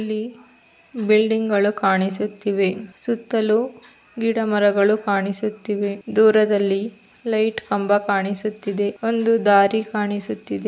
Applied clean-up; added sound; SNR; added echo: none; none; none; none.